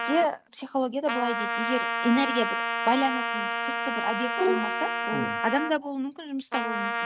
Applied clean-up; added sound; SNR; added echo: neural mask model RNNoise.